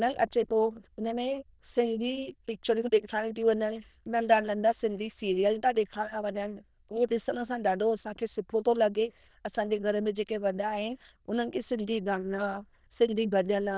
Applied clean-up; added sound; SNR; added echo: neural diffusion model UNIVERSE++.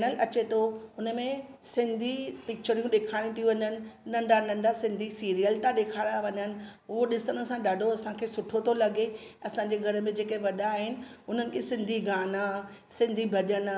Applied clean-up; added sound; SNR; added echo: none; none; none; none.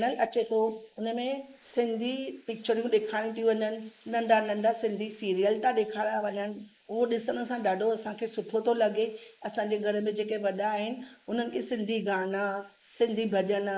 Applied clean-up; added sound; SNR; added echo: neural mask model Resemble Enhance denoiser.